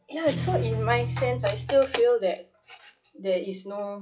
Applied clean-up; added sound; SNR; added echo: classical method log-MMSE.